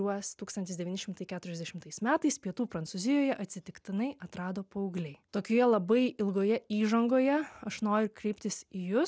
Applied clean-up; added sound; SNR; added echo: none; none; none; none.